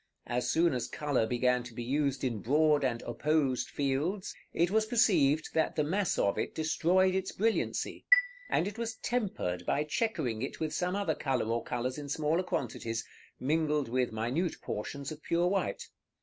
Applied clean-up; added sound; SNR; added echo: none; Chime; 5 dB; none.